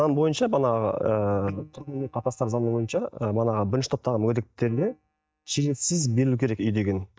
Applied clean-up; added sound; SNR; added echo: neural mask model DeepFilterNet 3.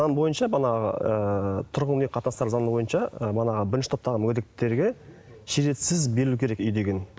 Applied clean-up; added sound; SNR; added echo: none; none; none; none.